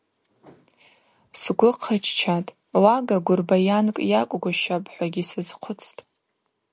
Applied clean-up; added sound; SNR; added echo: none; none; none; none.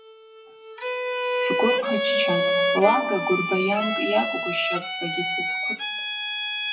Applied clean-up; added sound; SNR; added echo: classical method WPE with log-MMSE.